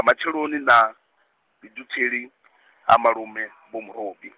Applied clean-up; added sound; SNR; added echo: none; none; none; none.